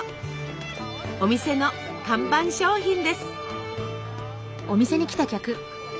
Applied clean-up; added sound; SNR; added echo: none; none; none; none.